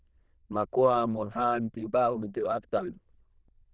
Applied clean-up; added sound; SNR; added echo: neural diffusion model UNIVERSE++.